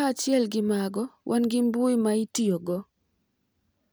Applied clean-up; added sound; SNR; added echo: none; none; none; none.